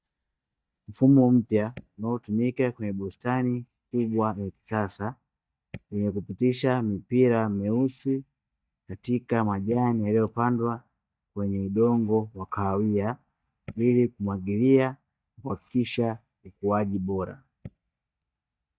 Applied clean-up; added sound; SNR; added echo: neural mask model DeepFilterNet 3.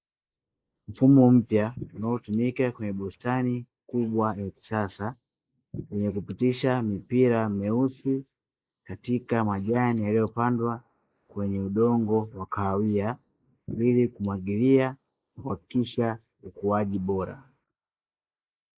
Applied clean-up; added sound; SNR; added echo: neural mask model Resemble Enhance denoiser.